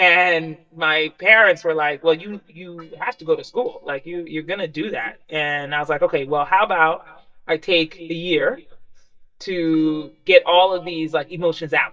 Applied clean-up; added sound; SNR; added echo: neural mask model DeepFilterNet 3.